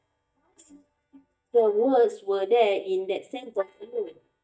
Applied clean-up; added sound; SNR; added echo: neural mask model DeepFilterNet 3.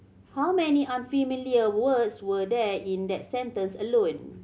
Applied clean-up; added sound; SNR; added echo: none; none; none; none.